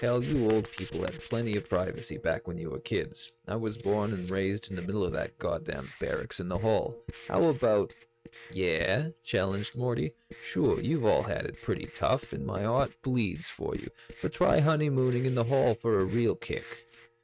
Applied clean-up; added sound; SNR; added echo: neural mask model RNNoise.